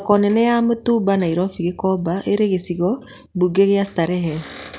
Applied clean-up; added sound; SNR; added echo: none; none; none; none.